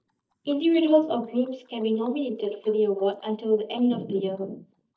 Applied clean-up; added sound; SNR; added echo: neural mask model DeepFilterNet 3.